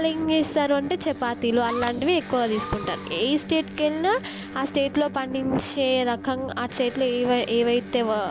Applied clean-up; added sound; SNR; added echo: none; Fireworks + Electric guitar; 12 dB; none.